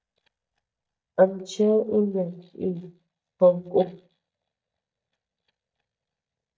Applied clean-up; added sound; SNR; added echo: neural mask model DeepFilterNet 3.